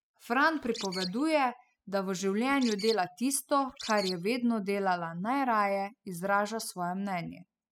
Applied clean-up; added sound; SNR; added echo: classical method spectral subtraction.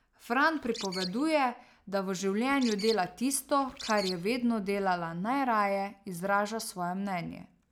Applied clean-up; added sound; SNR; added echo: none; Bird; 12 dB; none.